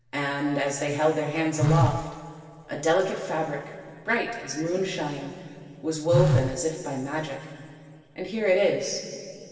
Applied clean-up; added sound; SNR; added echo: none; Telephone; 0 dB; reverberation time 2.3 s.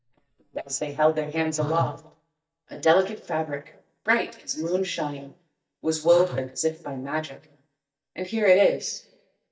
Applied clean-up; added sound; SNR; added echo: neural mask model DeepFilterNet 3.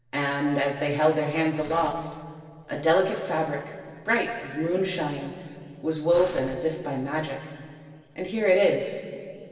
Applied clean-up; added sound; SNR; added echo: neural separator model SepFormer DNS4.